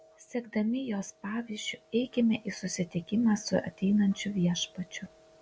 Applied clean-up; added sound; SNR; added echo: none; none; none; none.